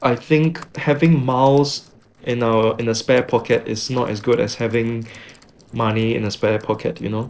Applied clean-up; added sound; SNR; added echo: neural separator model SepFormer DNS4.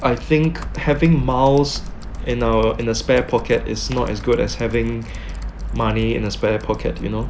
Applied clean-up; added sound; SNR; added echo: none; Typing; 17 dB; none.